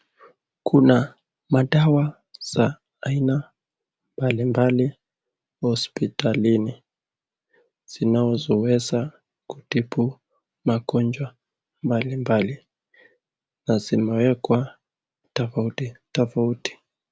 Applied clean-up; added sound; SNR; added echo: none; none; none; none.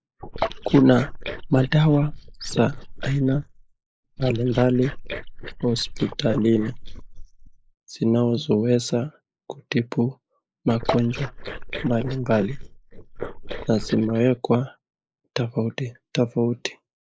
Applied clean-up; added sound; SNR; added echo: neural mask model Resemble Enhance denoiser.